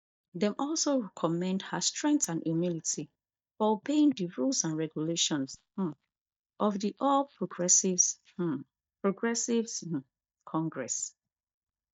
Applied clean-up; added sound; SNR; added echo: neural mask model DeepFilterNet 3.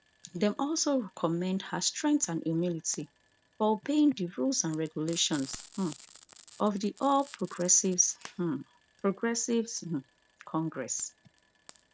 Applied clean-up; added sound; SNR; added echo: none; Frying (food); 18 dB; none.